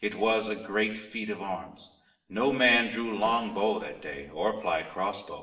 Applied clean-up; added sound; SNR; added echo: neural separator model SepFormer DNS4.